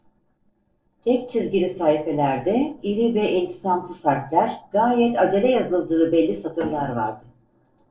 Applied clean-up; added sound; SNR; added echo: neural separator model SepFormer DNS4.